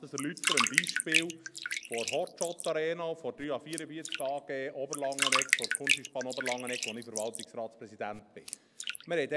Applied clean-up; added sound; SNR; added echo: none; Bathtub (filling or washing); -2 dB; none.